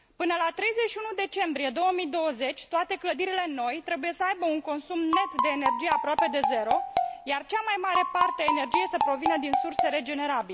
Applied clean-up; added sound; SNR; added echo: none; Marimba, xylophone; 0 dB; none.